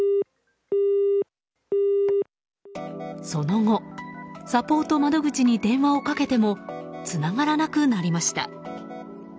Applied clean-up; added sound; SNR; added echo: none; none; none; none.